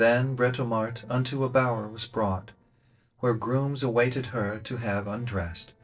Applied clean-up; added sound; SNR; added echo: neural separator model SepFormer DNS4.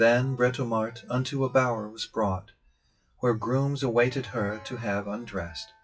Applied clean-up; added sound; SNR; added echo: classical method WPE with log-MMSE.